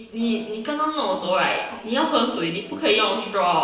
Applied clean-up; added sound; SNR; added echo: neural separator model SepFormer DNS4.